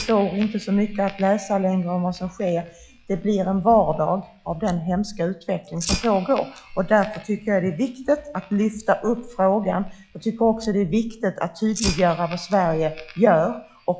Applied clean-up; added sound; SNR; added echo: classical method log-MMSE.